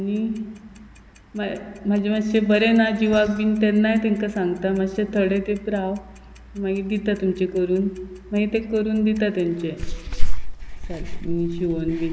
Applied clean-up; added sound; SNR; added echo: none; Clock; 2 dB; none.